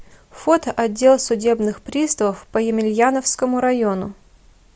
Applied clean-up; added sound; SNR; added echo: none; none; none; none.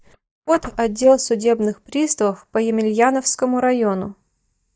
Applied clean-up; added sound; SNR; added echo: neural mask model DeepFilterNet 3.